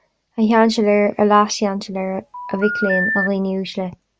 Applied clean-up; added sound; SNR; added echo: none; Telephone; 6 dB; none.